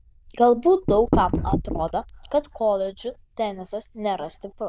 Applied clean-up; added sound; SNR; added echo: neural diffusion model UNIVERSE++.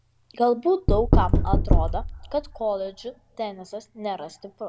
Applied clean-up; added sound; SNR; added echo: none; Knock; -3 dB; none.